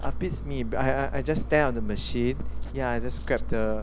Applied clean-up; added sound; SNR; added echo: none; Engine; 1 dB; none.